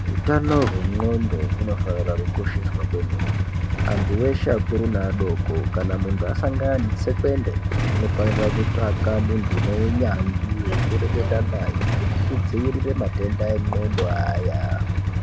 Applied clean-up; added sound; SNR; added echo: none; Idling / Engine starting / Motorcycle / Accelerating, revving, vroom; -4 dB; none.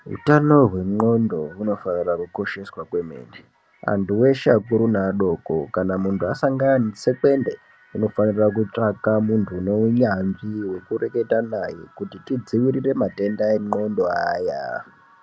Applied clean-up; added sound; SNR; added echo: none; none; none; none.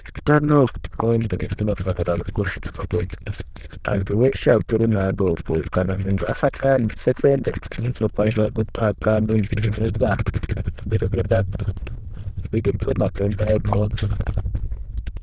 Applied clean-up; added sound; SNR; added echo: neural diffusion model UNIVERSE++.